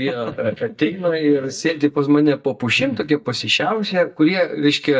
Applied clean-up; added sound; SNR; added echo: neural mask model DeepFilterNet 3.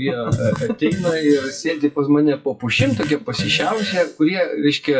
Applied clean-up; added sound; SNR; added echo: classical method WPE with log-MMSE.